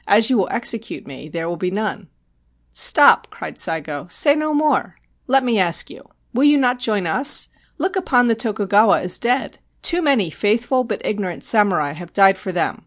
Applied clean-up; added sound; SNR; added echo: none; none; none; none.